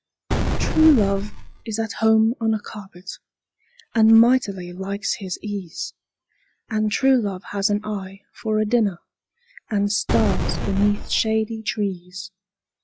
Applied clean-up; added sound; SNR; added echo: classical method log-MMSE.